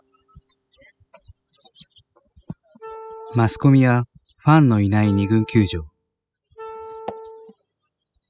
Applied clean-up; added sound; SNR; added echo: classical method spectral subtraction.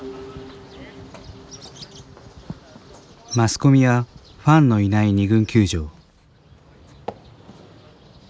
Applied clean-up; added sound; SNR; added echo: none; none; none; none.